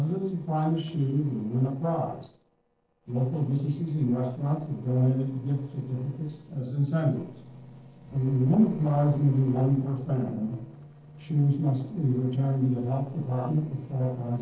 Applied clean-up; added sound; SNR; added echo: neural separator model SepFormer DNS4.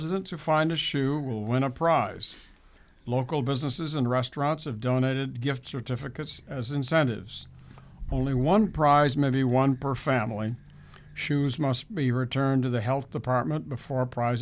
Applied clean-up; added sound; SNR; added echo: none; none; none; none.